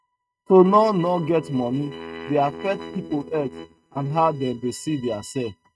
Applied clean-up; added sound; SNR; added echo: neural mask model RNNoise.